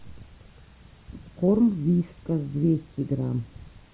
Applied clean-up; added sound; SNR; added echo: none; none; none; none.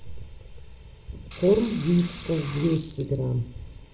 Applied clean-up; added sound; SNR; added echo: none; Sink (filling or washing) / Water; 17 dB; reverberation time 0.6 s.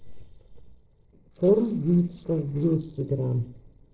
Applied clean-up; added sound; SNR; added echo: neural separator model SepFormer DNS4.